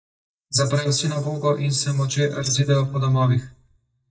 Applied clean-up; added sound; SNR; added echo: neural mask model DeepFilterNet 3.